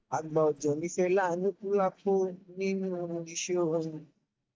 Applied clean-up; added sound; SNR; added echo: neural mask model DeepFilterNet 3.